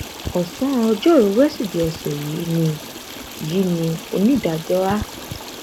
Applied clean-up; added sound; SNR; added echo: none; Stream; 13 dB; none.